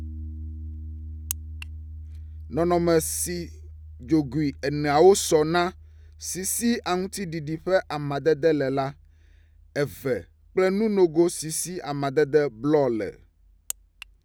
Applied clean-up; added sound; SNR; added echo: none; Piano; 17 dB; none.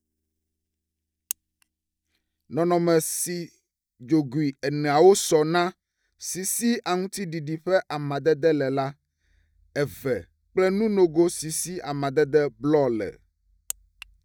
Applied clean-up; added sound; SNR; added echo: neural mask model DeepFilterNet 3.